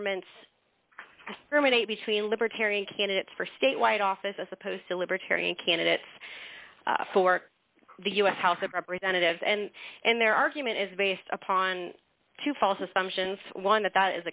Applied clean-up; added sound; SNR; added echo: none; none; none; none.